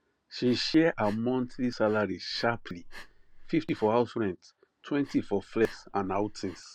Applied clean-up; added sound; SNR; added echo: none; Breathing; 16 dB; none.